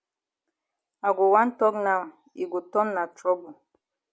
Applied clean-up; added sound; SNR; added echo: none; none; none; none.